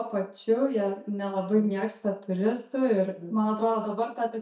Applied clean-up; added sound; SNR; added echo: neural mask model DeepFilterNet 3.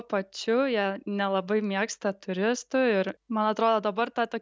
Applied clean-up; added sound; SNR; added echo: none; none; none; none.